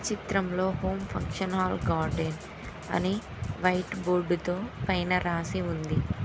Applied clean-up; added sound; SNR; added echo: none; Musical instrument + Drum kit; 20 dB; none.